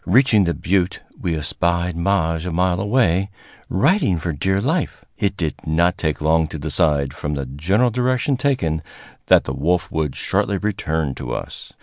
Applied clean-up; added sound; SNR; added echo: none; none; none; none.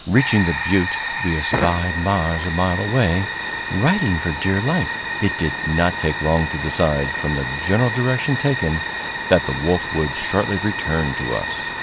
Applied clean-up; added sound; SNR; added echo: none; Fire; 5 dB; none.